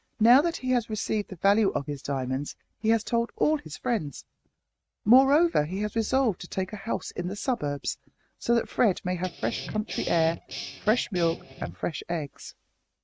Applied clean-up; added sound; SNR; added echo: neural mask model RNNoise.